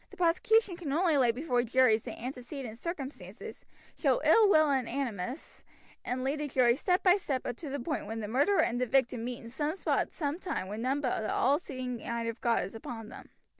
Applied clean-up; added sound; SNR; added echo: none; none; none; none.